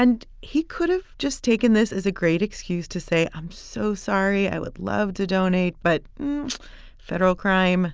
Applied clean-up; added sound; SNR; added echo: none; none; none; none.